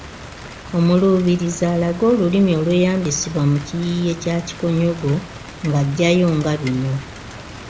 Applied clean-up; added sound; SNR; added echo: none; Rain; 16 dB; none.